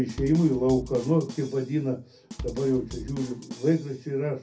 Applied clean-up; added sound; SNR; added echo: none; Drum kit; 14 dB; reverberation time 0.3 s.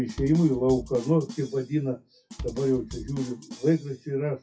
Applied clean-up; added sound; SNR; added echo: classical method WPE with log-MMSE.